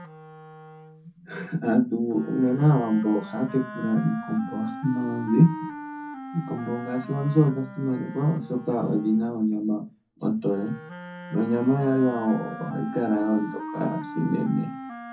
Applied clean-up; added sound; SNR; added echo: none; Wind instrument, woodwind instrument; 13 dB; reverberation time 0.3 s.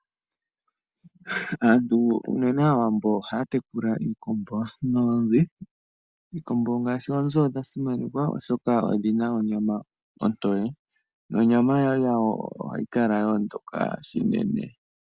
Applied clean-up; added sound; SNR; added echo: none; none; none; none.